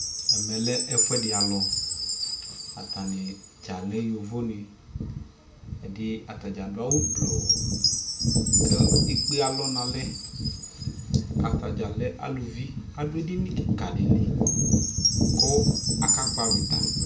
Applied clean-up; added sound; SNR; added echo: none; Chime; 1 dB; reverberation time 0.3 s.